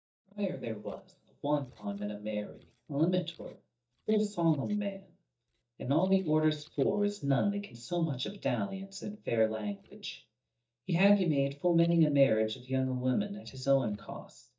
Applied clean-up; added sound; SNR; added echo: neural mask model DeepFilterNet 3.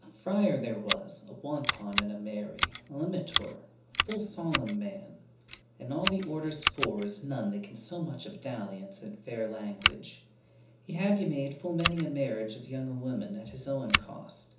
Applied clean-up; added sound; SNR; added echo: none; Scissors; -1 dB; reverberation time 0.6 s.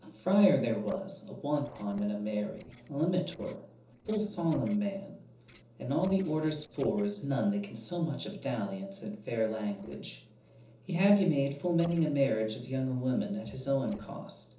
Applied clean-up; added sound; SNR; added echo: neural separator model SepFormer DNS4.